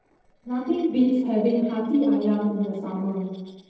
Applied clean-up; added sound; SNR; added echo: neural separator model SepFormer DNS4.